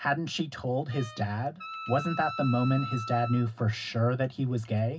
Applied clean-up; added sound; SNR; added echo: none; Wind instrument, woodwind instrument; 11 dB; reverberation time 0.4 s.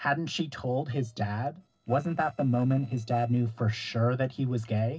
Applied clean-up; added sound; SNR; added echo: neural separator model SepFormer DNS4.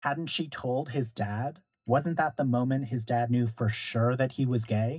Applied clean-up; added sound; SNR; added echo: neural mask model DeepFilterNet 3.